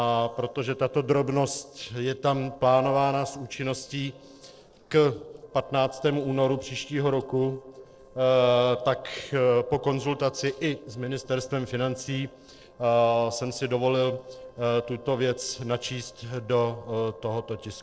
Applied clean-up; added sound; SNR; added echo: neural separator model SepFormer DNS4.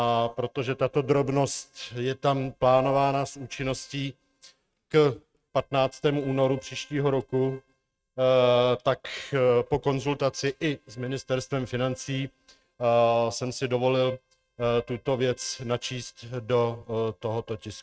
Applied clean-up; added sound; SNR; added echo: neural mask model RNNoise.